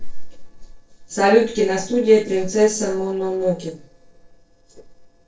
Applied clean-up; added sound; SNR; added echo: neural separator model SepFormer DNS4.